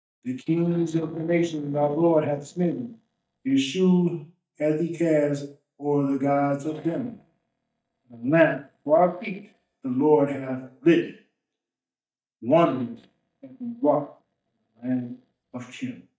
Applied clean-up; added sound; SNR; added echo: neural mask model DeepFilterNet 3.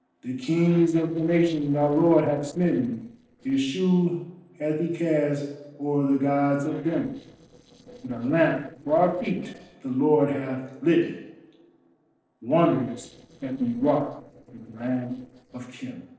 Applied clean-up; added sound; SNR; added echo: neural separator model SepFormer DNS4.